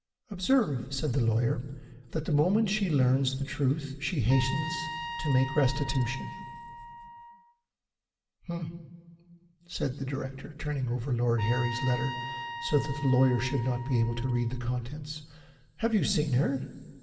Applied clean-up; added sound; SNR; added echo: none; Trumpet; 10 dB; reverberation time 1.9 s.